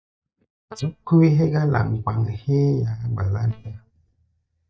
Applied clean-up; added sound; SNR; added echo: neural mask model DeepFilterNet 3.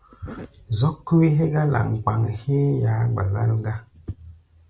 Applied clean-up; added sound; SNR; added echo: none; none; none; none.